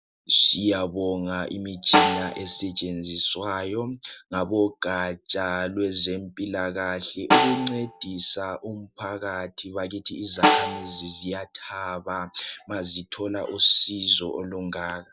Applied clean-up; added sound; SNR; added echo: none; Snare drum; 1 dB; none.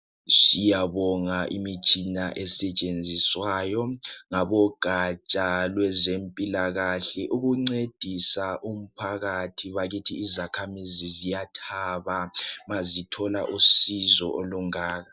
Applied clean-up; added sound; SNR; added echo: none; none; none; none.